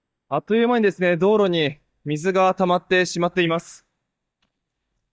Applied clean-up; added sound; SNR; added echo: neural mask model DeepFilterNet 3.